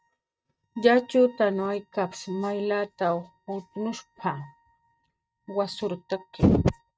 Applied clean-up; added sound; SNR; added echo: neural mask model RNNoise.